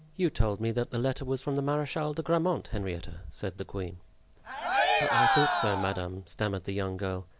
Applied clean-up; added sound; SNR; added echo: none; Cheering; -4 dB; none.